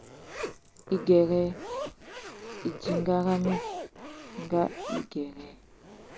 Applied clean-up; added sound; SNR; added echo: none; Zipper (clothing); 9 dB; none.